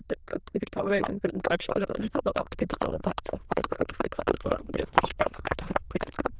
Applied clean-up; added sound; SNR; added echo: neural diffusion model UNIVERSE++.